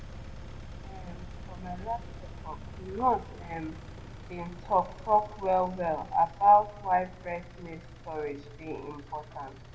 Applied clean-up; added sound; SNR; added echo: none; Engine; 13 dB; reverberation time 0.9 s.